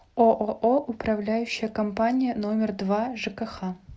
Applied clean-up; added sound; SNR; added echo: none; none; none; none.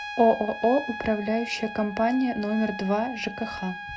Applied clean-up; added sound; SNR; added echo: none; Trumpet; 11 dB; none.